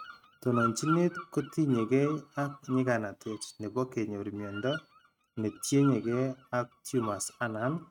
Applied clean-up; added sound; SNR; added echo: neural mask model RNNoise.